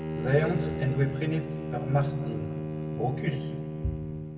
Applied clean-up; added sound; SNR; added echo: none; Bowed string instrument; 3 dB; reverberation time 1.5 s.